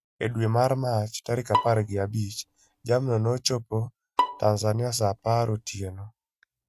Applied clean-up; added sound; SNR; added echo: neural mask model RNNoise.